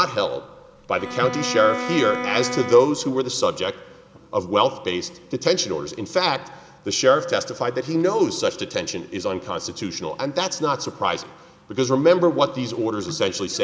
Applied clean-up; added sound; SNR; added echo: none; Bowed string instrument; 8 dB; none.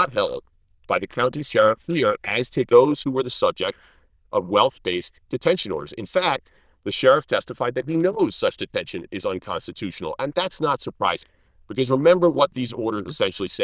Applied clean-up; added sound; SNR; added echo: neural diffusion model UNIVERSE++.